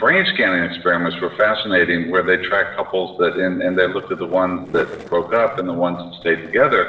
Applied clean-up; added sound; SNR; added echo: neural separator model SepFormer DNS4.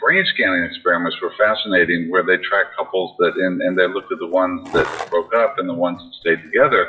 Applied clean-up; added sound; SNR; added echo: classical method WPE with log-MMSE.